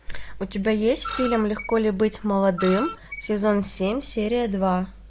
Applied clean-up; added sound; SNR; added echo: none; Screech; 10 dB; none.